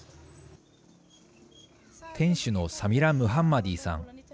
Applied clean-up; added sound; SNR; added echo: none; none; none; none.